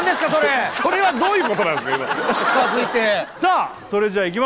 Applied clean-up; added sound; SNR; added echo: none; none; none; none.